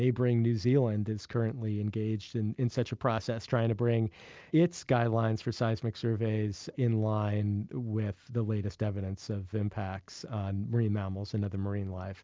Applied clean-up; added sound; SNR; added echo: none; none; none; none.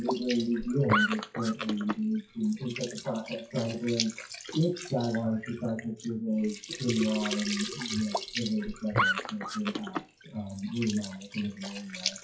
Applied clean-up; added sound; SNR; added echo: classical method WPE with log-MMSE.